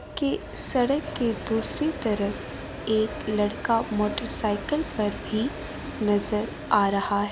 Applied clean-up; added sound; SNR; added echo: none; Train; 10 dB; none.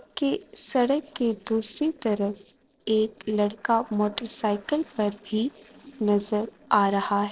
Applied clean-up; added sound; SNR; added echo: neural separator model SepFormer DNS4.